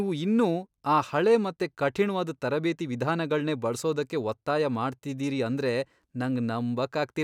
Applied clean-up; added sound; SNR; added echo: none; none; none; none.